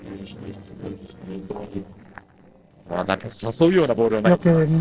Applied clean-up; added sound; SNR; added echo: neural separator model SepFormer DNS4.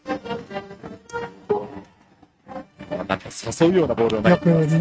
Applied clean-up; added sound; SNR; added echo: neural mask model RNNoise.